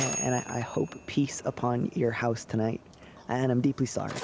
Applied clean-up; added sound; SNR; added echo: none; Mechanisms; 11 dB; none.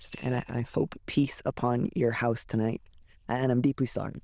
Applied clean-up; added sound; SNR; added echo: neural diffusion model UNIVERSE++.